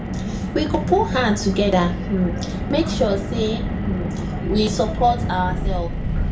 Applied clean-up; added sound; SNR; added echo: none; Car; 1 dB; reverberation time 0.4 s.